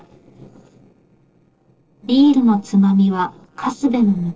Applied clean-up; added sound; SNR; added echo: neural separator model SepFormer DNS4.